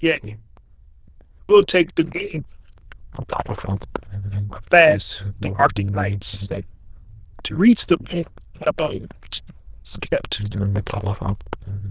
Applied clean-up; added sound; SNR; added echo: neural diffusion model UNIVERSE++.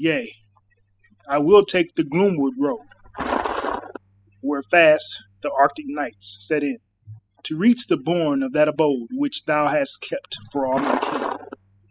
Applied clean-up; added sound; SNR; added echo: classical method spectral subtraction.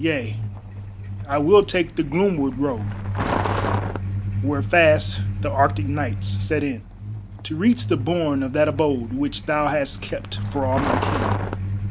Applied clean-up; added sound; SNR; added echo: none; Truck; 4 dB; none.